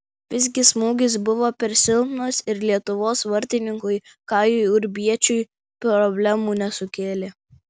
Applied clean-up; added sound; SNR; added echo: none; none; none; none.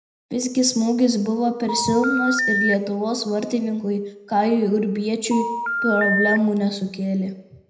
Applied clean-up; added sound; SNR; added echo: none; Telephone; 2 dB; reverberation time 0.8 s.